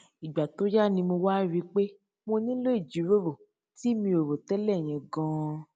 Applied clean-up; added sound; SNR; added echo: none; none; none; none.